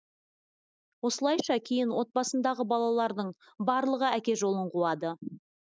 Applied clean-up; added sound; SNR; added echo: none; none; none; none.